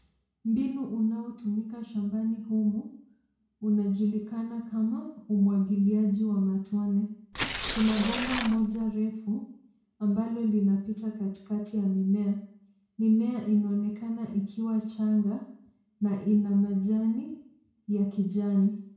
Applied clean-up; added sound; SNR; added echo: none; Tearing; 3 dB; reverberation time 0.6 s.